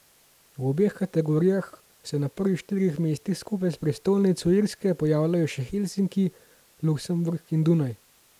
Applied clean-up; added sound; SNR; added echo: none; none; none; none.